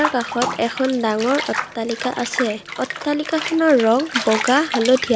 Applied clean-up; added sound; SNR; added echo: none; Bathtub (filling or washing) / Water; 8 dB; none.